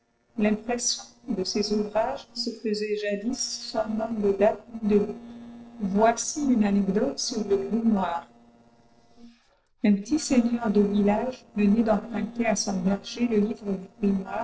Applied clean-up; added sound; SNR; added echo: neural separator model SepFormer DNS4.